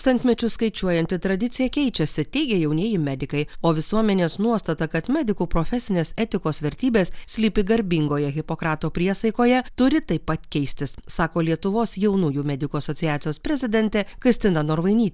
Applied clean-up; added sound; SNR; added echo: none; none; none; none.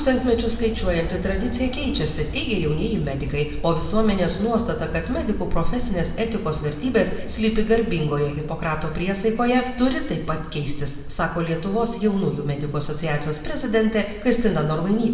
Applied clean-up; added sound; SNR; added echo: none; Aircraft; 13 dB; reverberation time 1.1 s.